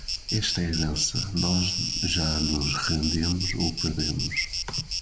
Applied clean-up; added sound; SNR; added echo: none; Insect; 2 dB; none.